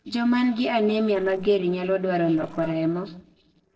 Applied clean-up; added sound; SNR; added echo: neural separator model SepFormer DNS4.